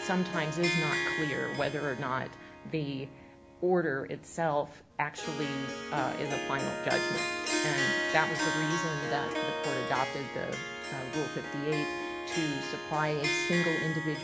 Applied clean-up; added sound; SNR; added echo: none; Harp; 1 dB; none.